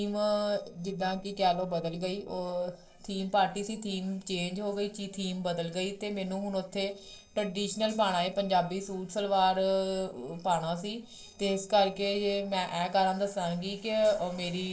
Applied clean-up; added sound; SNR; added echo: neural separator model SepFormer DNS4.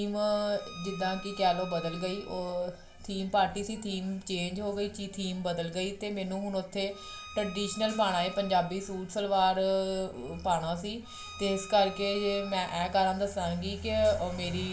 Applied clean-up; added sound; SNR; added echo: none; Bowed string instrument; 18 dB; reverberation time 0.4 s.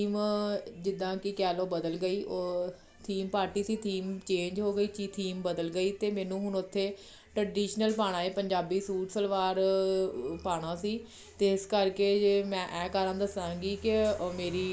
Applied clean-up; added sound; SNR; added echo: none; none; none; none.